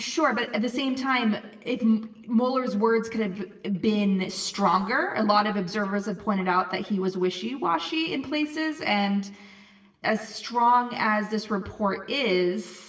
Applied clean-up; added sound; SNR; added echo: none; none; none; reverberation time 0.8 s.